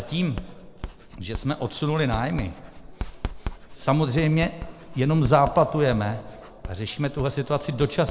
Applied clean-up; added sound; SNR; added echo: none; Writing; 12 dB; none.